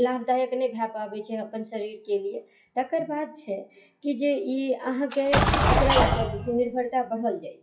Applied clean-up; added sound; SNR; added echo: classical method WPE with log-MMSE.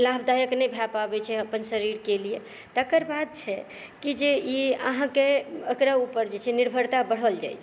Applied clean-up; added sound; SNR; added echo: none; none; none; none.